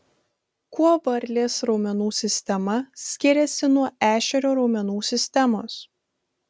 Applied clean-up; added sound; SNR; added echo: none; none; none; none.